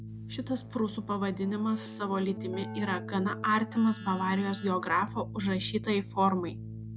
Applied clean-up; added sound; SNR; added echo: none; Keyboard (musical); 11 dB; none.